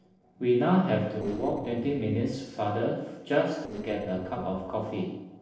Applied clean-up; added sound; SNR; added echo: neural separator model SepFormer DNS4.